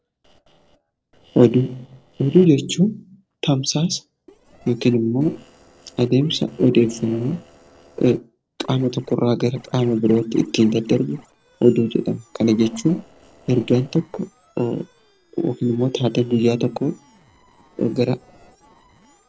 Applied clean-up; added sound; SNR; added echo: neural separator model SepFormer DNS4.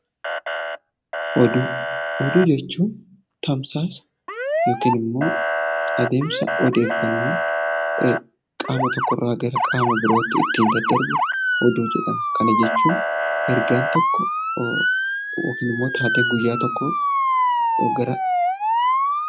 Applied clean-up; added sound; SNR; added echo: none; Motor vehicle (road) / Siren; -1 dB; none.